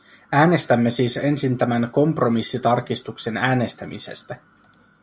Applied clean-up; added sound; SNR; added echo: none; none; none; none.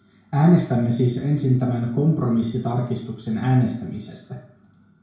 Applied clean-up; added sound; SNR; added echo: none; none; none; reverberation time 0.6 s.